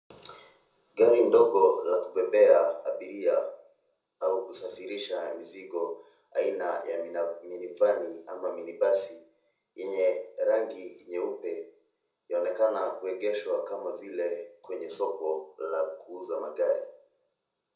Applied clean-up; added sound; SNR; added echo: none; none; none; reverberation time 0.5 s.